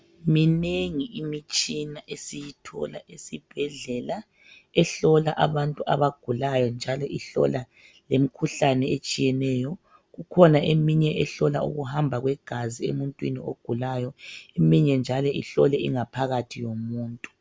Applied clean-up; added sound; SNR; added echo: none; none; none; none.